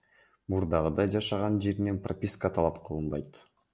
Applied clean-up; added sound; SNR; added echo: none; none; none; none.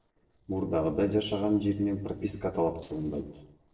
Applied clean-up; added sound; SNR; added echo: neural separator model SepFormer DNS4.